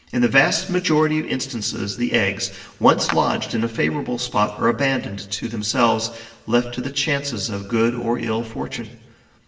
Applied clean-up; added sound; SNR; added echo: none; Clapping; 14 dB; reverberation time 0.9 s.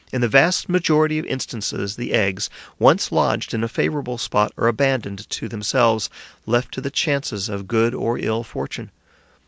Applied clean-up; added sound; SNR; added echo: none; none; none; none.